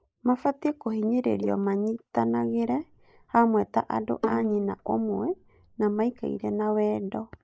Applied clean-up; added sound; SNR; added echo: neural mask model Resemble Enhance denoiser.